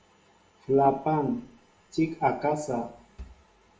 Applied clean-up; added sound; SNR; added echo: none; Bowed string instrument; 15 dB; reverberation time 0.6 s.